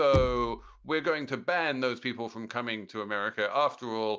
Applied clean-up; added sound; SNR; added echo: none; Knock; 8 dB; none.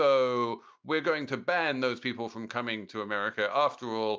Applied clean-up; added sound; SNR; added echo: none; none; none; none.